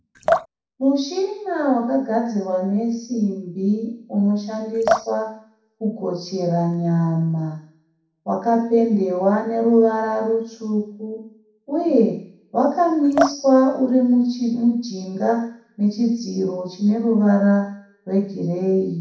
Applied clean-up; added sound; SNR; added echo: none; Drip; 7 dB; reverberation time 0.6 s.